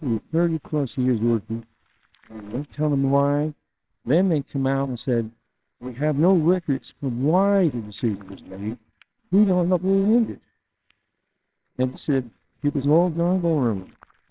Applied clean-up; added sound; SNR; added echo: neural separator model SepFormer WHAMR!.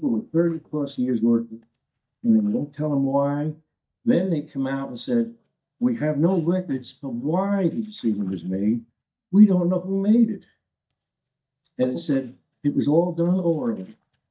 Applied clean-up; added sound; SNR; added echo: neural mask model DeepFilterNet 3.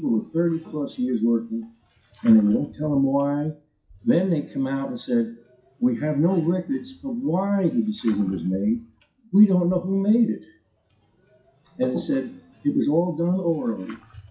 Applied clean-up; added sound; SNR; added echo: classical method WPE with log-MMSE.